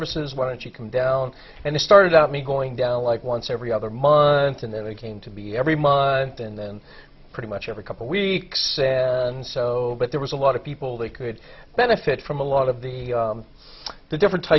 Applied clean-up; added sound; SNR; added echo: none; none; none; none.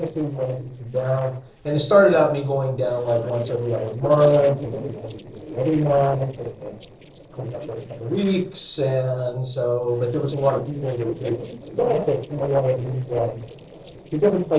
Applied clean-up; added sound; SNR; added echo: neural separator model SepFormer DNS4.